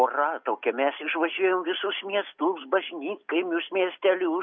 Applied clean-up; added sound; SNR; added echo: none; none; none; none.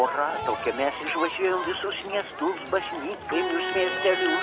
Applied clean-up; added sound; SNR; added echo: none; Crowd; 4 dB; none.